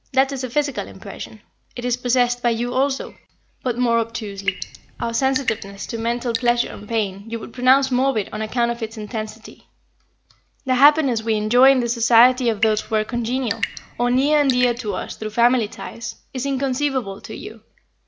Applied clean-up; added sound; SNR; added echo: none; Drip / Sink (filling or washing) / Water tap, faucet / Water; 11 dB; none.